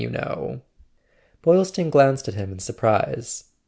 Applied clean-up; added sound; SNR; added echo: none; none; none; none.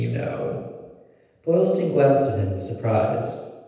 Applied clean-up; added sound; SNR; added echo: none; none; none; reverberation time 1.1 s.